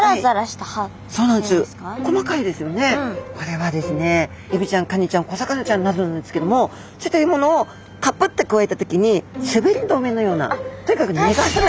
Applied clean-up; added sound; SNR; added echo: none; none; none; none.